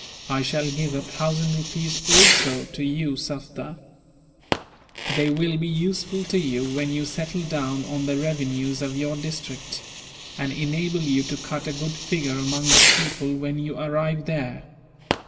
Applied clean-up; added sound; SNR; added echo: none; Fireworks; 1 dB; reverberation time 2.7 s.